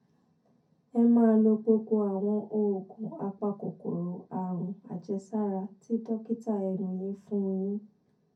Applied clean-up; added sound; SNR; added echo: none; none; none; reverberation time 0.3 s.